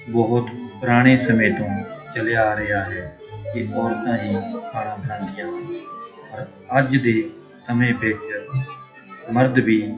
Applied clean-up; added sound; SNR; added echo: classical method WPE with log-MMSE.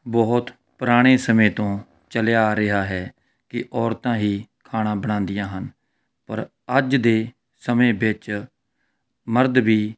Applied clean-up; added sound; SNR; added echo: none; none; none; none.